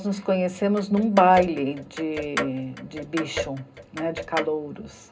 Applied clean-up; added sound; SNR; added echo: none; Clock; 10 dB; reverberation time 0.2 s.